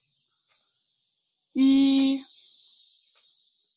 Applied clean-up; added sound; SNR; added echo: none; none; none; none.